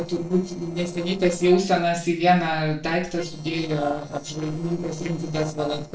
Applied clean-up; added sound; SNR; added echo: neural separator model SepFormer DNS4.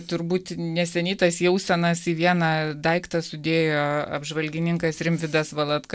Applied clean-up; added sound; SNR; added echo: none; none; none; none.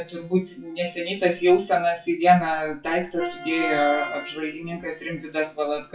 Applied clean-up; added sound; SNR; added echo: classical method WPE with log-MMSE.